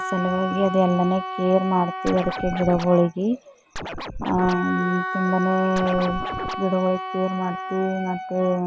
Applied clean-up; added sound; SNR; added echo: none; Wind instrument, woodwind instrument + Scratching (performance technique); 7 dB; none.